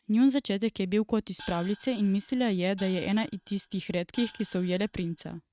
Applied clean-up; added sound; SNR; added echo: neural mask model RNNoise.